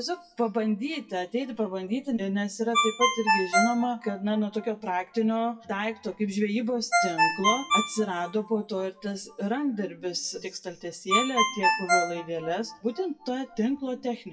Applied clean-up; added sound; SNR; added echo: classical method WPE with log-MMSE.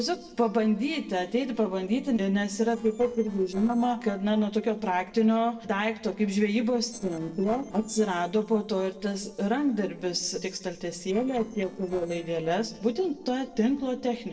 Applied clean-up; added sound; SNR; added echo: neural separator model SepFormer DNS4.